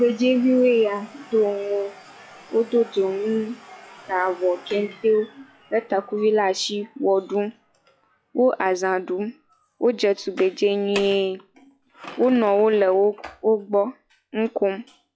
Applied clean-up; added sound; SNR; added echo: classical method log-MMSE.